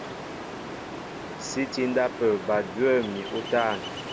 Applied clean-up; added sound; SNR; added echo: none; Ocean; 8 dB; none.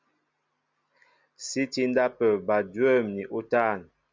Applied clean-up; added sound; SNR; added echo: none; none; none; none.